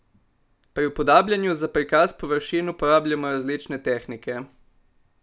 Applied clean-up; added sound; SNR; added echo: none; none; none; none.